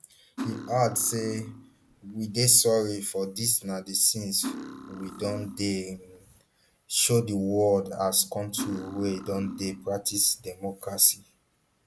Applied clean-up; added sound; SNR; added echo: none; Cutlery, silverware; 13 dB; none.